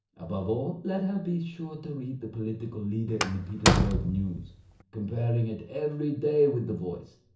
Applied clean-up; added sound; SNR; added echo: none; Slam; -3 dB; reverberation time 0.7 s.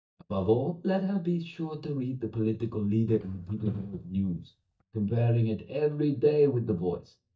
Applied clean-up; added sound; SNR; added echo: neural mask model DeepFilterNet 3.